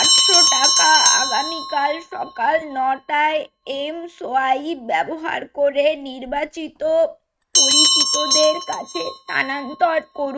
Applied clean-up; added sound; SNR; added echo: neural mask model RNNoise.